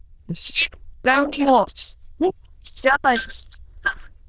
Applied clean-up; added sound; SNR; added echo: neural diffusion model UNIVERSE++.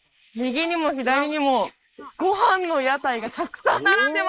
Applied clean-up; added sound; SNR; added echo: neural mask model Resemble Enhance denoiser.